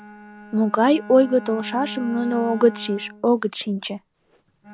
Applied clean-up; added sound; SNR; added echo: none; Bowed string instrument; 16 dB; none.